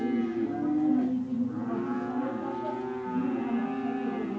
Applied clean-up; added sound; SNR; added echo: none; Livestock, farm animals, working animals; -1 dB; reverberation time 0.9 s.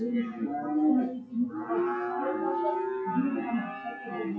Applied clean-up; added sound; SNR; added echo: classical method WPE with log-MMSE.